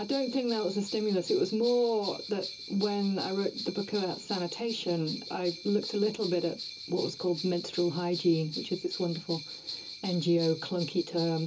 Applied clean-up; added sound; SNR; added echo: none; Bell; 11 dB; reverberation time 0.2 s.